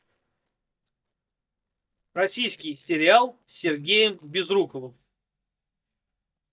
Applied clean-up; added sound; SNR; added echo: neural mask model DeepFilterNet 3.